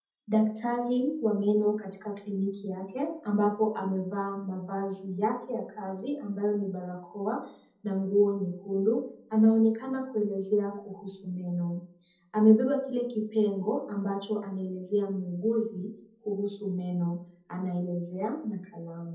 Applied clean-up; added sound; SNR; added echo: none; none; none; reverberation time 0.7 s.